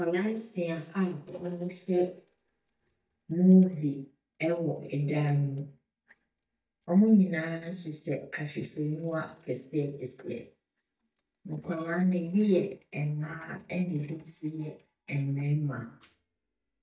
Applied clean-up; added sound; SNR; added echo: neural mask model DeepFilterNet 3.